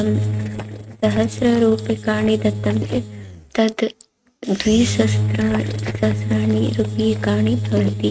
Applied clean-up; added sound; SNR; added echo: neural mask model RNNoise.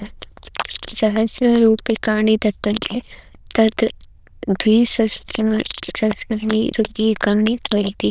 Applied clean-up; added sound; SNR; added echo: neural diffusion model UNIVERSE++.